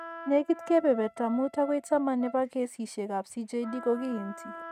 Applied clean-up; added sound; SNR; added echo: neural mask model RNNoise.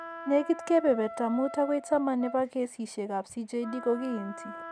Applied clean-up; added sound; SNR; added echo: none; Wind instrument, woodwind instrument; 14 dB; none.